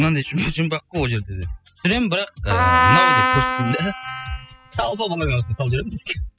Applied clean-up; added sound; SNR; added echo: classical method spectral subtraction.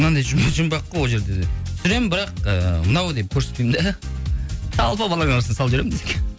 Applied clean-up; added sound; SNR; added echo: none; none; none; none.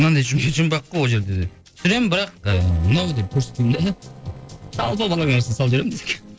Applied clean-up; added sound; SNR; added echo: neural separator model SepFormer DNS4.